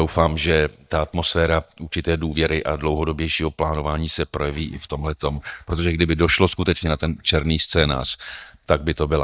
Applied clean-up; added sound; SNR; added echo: neural mask model DeepFilterNet 3.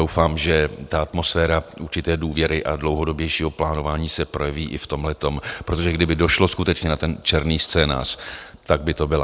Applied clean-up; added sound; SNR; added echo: none; none; none; none.